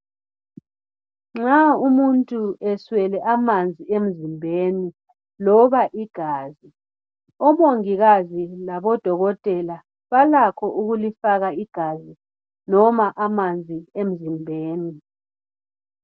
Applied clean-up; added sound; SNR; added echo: none; none; none; none.